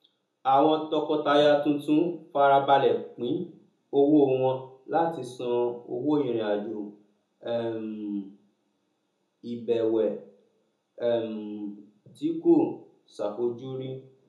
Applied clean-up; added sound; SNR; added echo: none; none; none; reverberation time 1.0 s.